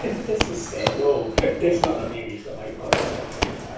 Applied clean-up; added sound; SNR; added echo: none; Squeak / Walk, footsteps; 2 dB; reverberation time 0.6 s.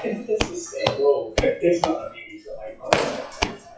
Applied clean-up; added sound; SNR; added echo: classical method WPE with log-MMSE.